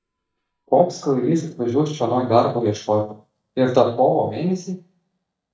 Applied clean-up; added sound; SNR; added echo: neural mask model DeepFilterNet 3.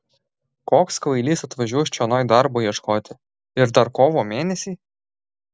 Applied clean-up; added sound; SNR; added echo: none; none; none; none.